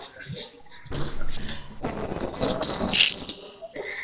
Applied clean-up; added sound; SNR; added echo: neural separator model SepFormer DNS4.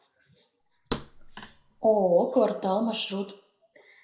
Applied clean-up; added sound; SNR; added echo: none; Thump, thud; 12 dB; reverberation time 0.5 s.